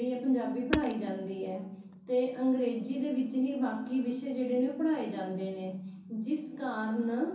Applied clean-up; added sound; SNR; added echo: none; Hammer; 11 dB; reverberation time 0.6 s.